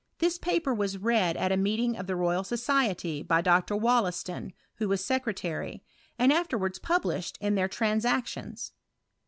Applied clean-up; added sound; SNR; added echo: none; none; none; none.